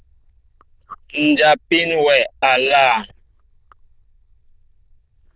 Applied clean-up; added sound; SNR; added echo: neural diffusion model UNIVERSE++.